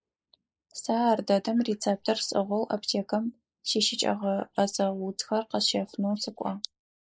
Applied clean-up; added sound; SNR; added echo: neural mask model Resemble Enhance denoiser.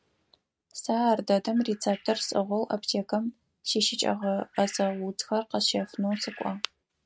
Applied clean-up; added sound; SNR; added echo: neural mask model RNNoise.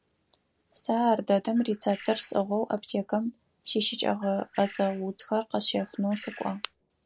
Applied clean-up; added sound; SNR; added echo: neural separator model SepFormer DNS4.